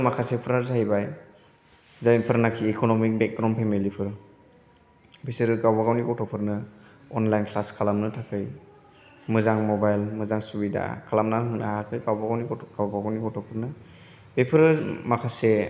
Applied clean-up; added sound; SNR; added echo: none; none; none; none.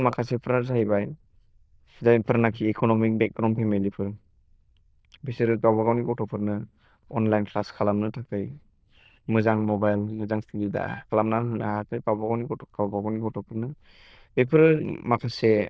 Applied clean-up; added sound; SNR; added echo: neural diffusion model UNIVERSE++.